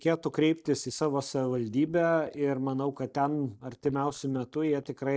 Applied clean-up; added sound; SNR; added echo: neural mask model DeepFilterNet 3.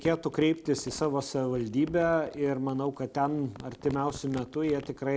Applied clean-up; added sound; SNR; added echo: none; Crumpling, crinkling; 19 dB; none.